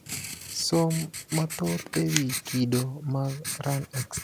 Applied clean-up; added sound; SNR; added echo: none; Writing; 8 dB; none.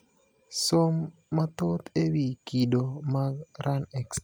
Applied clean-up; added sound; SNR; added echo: none; none; none; none.